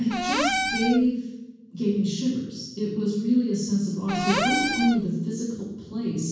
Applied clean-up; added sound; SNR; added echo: none; Cupboard open or close / Door; 2 dB; reverberation time 1.2 s.